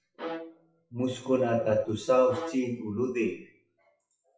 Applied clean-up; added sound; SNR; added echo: classical method WPE with log-MMSE.